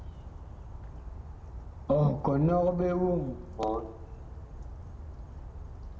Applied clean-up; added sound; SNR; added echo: none; Bird vocalization, bird call, bird song; 10 dB; reverberation time 1.0 s.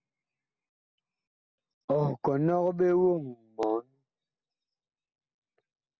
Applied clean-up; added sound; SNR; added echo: none; none; none; none.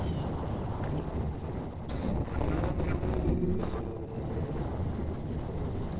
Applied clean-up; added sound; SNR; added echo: neural separator model SepFormer DNS4.